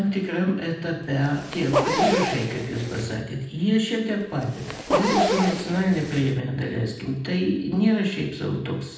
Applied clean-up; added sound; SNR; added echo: none; Zipper (clothing); 2 dB; reverberation time 0.8 s.